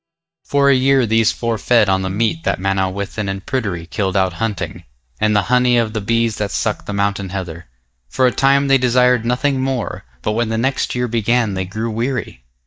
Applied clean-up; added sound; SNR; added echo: neural mask model DeepFilterNet 3.